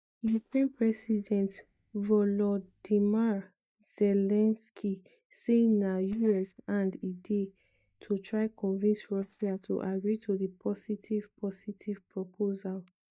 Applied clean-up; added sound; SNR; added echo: neural mask model DeepFilterNet 3.